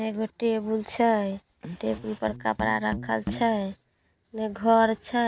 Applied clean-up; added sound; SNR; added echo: none; Musical instrument; 12 dB; none.